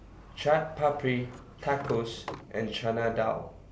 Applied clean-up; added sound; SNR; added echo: none; Sliding door; 16 dB; none.